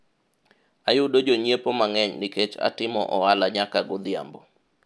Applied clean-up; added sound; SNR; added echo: none; none; none; none.